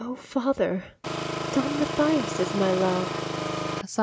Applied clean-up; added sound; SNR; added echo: none; Engine; 3 dB; none.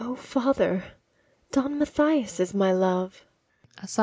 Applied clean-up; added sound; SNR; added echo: none; none; none; none.